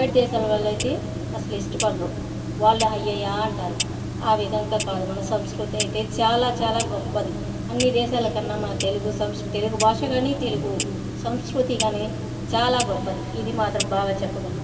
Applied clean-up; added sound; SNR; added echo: none; Clock; 4 dB; reverberation time 2.6 s.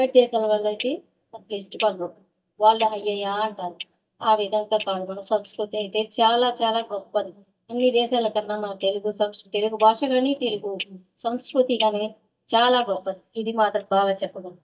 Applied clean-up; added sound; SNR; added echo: neural mask model DeepFilterNet 3.